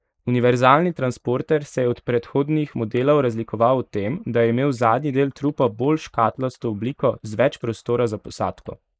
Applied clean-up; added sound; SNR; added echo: neural mask model Resemble Enhance denoiser.